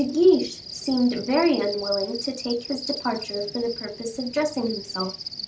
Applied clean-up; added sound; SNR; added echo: none; Cricket; 11 dB; none.